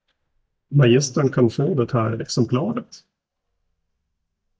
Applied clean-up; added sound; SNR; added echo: neural mask model DeepFilterNet 3.